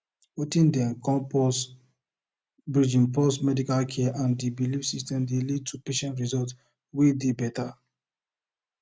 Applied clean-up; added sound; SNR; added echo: none; none; none; none.